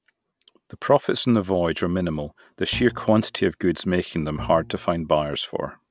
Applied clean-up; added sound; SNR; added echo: none; Bowed string instrument; 17 dB; none.